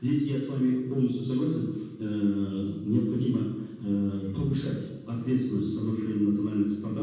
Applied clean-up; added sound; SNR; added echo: none; none; none; reverberation time 1.2 s.